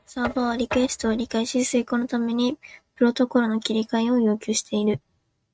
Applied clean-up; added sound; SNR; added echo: neural mask model RNNoise.